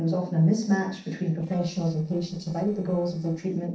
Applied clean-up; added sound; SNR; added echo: neural separator model SepFormer DNS4.